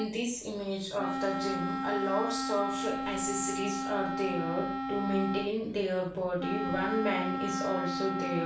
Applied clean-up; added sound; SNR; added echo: none; Wind instrument, woodwind instrument; 2 dB; reverberation time 0.3 s.